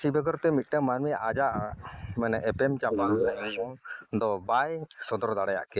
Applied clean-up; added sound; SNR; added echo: neural mask model Resemble Enhance denoiser.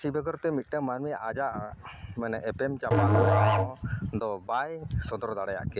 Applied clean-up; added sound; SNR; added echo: none; Musical instrument; -4 dB; none.